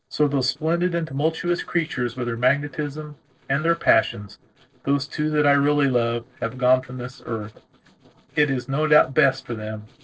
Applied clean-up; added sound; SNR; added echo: neural separator model SepFormer DNS4.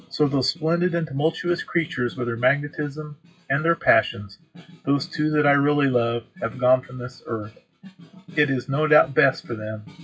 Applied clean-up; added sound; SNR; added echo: classical method WPE with log-MMSE.